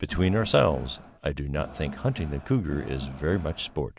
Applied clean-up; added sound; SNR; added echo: none; Crowd; 14 dB; none.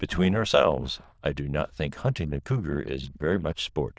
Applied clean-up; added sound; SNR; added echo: neural diffusion model UNIVERSE++.